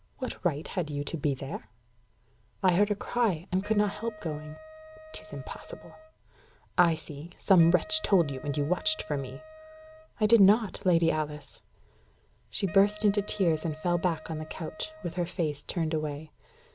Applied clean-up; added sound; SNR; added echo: none; Wind instrument, woodwind instrument; 19 dB; none.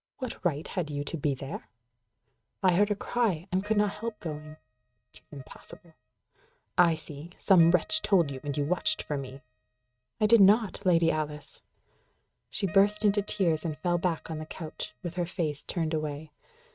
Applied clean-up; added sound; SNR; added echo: neural mask model RNNoise.